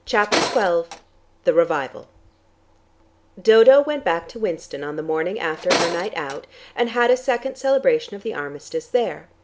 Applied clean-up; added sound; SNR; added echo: none; Tools; 6 dB; none.